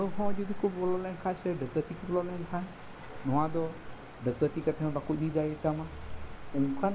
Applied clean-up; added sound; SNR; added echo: none; Cricket; 1 dB; none.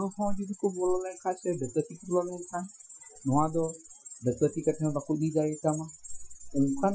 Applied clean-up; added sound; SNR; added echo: classical method Wiener filter.